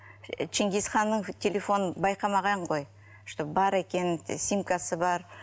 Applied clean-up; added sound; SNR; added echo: none; none; none; none.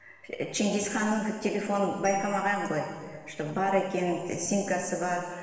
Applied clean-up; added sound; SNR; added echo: neural separator model SepFormer DNS4.